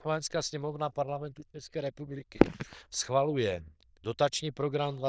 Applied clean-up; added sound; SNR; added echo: neural diffusion model UNIVERSE++.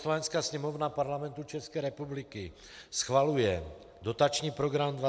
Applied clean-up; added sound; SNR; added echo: none; none; none; none.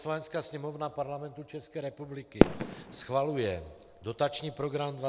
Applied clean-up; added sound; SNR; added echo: none; Fireworks; -3 dB; none.